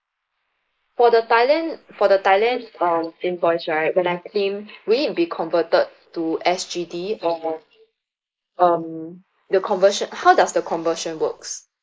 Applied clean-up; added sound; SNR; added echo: neural mask model Resemble Enhance denoiser.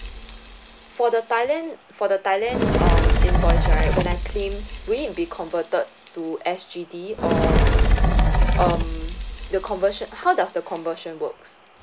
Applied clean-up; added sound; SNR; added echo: none; Fire; -4 dB; none.